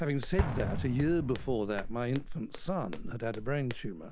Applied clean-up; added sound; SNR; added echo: none; Walk, footsteps + Explosion; 4 dB; none.